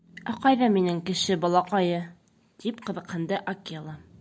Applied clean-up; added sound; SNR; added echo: none; none; none; none.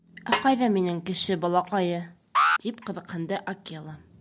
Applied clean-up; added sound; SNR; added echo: none; Snare drum + Alarm; 2 dB; none.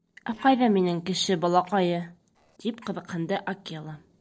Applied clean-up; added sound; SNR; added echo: neural separator model SepFormer DNS4.